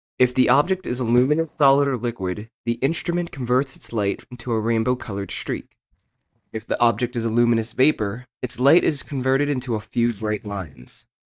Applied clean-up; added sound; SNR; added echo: neural mask model DeepFilterNet 3.